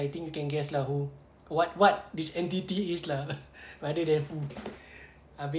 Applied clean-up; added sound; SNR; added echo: none; none; none; none.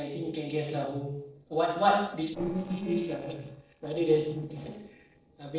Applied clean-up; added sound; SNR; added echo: neural separator model SepFormer DNS4.